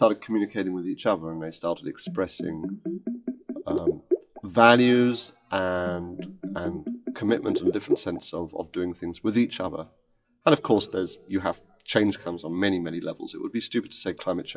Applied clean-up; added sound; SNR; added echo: classical method WPE with log-MMSE.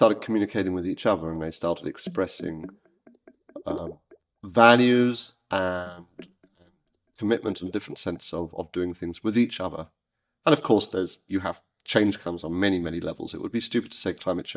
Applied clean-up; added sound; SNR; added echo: neural mask model DeepFilterNet 3.